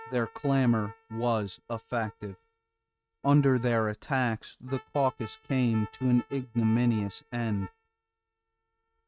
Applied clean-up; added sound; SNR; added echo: neural mask model RNNoise.